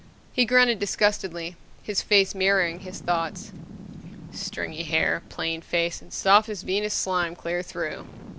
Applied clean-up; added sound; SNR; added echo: none; Boom; 19 dB; none.